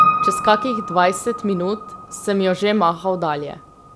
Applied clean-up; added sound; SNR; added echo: none; Piano; 3 dB; none.